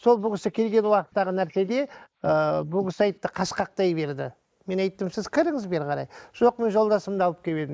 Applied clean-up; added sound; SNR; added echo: neural mask model Resemble Enhance denoiser.